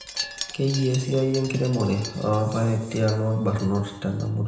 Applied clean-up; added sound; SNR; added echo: none; Wind chime; 15 dB; reverberation time 0.8 s.